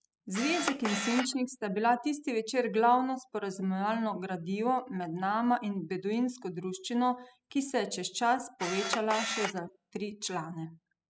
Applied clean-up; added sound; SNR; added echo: classical method spectral subtraction.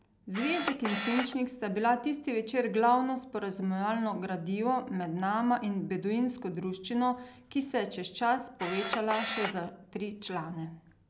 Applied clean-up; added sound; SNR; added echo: none; Camera; 4 dB; none.